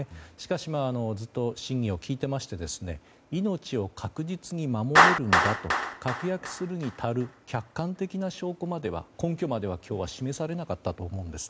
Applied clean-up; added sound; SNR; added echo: none; Clapping; 1 dB; none.